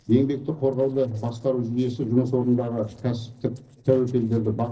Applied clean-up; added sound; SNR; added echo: neural separator model SepFormer DNS4.